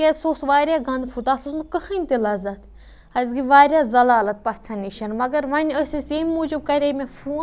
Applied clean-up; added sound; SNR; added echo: none; none; none; none.